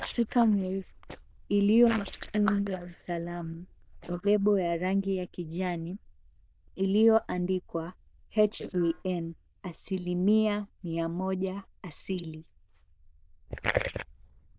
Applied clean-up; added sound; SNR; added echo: neural diffusion model UNIVERSE++.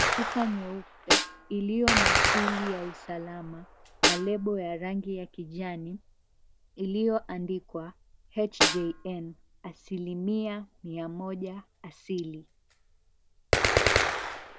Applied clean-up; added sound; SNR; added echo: none; Gunshot, gunfire + Snare drum; -3 dB; none.